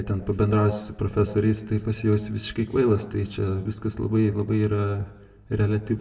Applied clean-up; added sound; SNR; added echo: none; none; none; reverberation time 0.7 s.